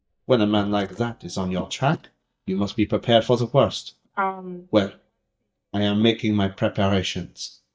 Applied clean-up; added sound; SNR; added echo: neural mask model DeepFilterNet 3.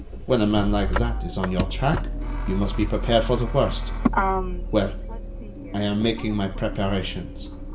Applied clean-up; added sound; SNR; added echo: none; Motor vehicle (road); 2 dB; reverberation time 0.7 s.